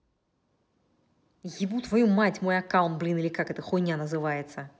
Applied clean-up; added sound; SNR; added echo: none; none; none; none.